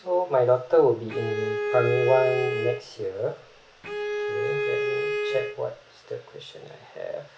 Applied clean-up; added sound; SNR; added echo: none; Bowed string instrument; 2 dB; none.